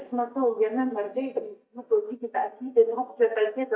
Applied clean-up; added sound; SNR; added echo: neural mask model DeepFilterNet 3.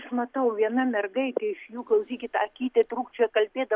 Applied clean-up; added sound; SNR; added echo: none; none; none; none.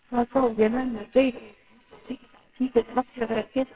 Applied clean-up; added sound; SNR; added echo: neural separator model SepFormer WHAMR!.